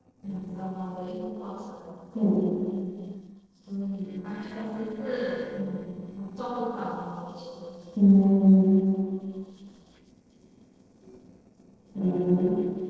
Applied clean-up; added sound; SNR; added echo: neural separator model SepFormer DNS4.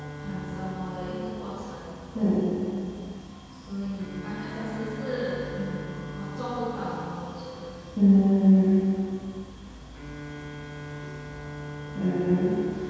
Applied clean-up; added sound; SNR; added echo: none; Bowed string instrument; 14 dB; reverberation time 2.1 s.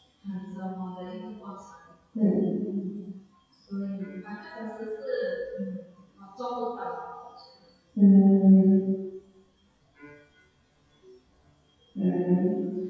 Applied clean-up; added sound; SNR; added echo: classical method WPE with log-MMSE.